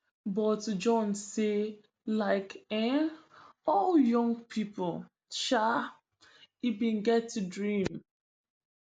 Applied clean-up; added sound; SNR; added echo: none; none; none; none.